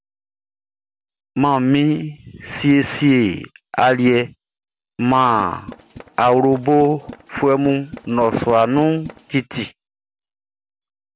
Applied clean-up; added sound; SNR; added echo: none; Tools; 18 dB; none.